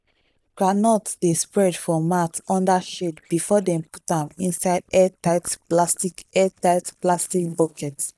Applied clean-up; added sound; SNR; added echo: neural mask model DeepFilterNet 3.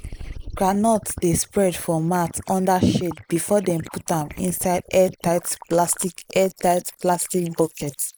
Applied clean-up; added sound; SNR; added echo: neural mask model Resemble Enhance denoiser.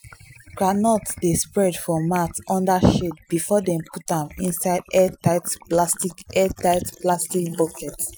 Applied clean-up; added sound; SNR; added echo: classical method Wiener filter.